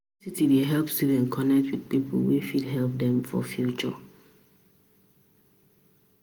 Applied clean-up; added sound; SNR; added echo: none; none; none; none.